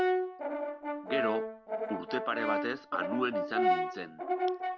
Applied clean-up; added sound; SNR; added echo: none; Brass instrument; -5 dB; none.